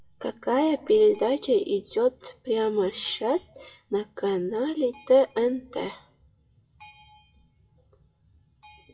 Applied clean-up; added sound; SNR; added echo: classical method WPE with log-MMSE.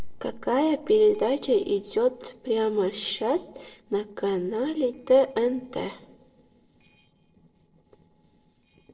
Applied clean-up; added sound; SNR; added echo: neural separator model SepFormer DNS4.